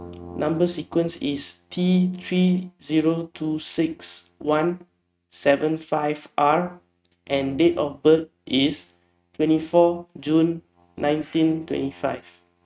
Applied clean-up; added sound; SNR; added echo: neural mask model RNNoise.